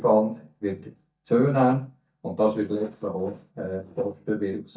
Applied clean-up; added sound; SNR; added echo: neural mask model DeepFilterNet 3.